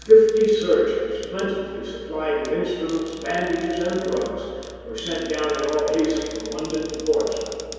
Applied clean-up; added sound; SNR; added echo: none; Cupboard open or close; 20 dB; reverberation time 2.2 s.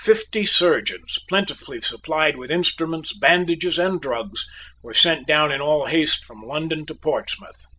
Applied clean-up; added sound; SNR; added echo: none; none; none; none.